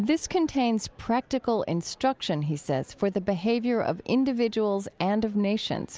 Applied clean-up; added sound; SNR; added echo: none; none; none; none.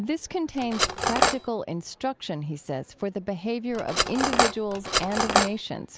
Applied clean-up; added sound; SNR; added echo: none; Cutlery, silverware; -5 dB; none.